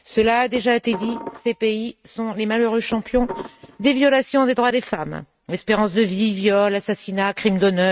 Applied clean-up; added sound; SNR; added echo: neural mask model RNNoise.